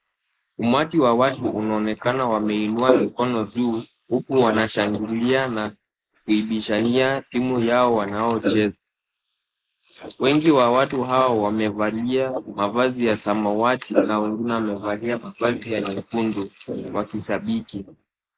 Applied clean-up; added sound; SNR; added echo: neural mask model Resemble Enhance denoiser.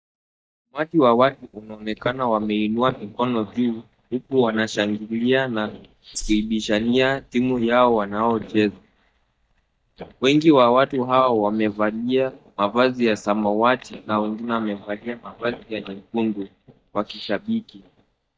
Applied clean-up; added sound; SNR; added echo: neural mask model DeepFilterNet 3.